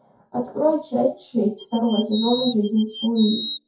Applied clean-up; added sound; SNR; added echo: classical method WPE with log-MMSE.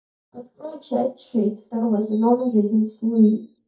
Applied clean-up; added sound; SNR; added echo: neural mask model DeepFilterNet 3.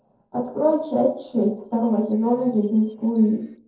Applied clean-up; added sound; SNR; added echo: neural separator model SepFormer DNS4.